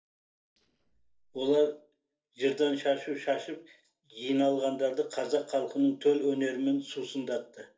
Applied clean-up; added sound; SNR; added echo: neural separator model SepFormer DNS4.